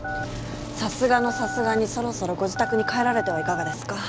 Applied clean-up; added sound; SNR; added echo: none; Telephone; 8 dB; none.